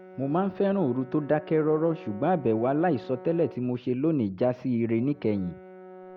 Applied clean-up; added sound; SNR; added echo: none; Brass instrument; 19 dB; none.